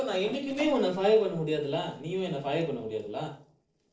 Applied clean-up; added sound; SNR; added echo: neural separator model SepFormer DNS4.